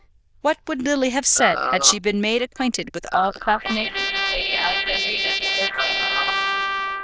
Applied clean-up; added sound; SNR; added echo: neural diffusion model UNIVERSE++.